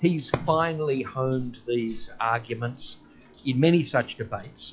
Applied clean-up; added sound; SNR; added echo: classical method log-MMSE.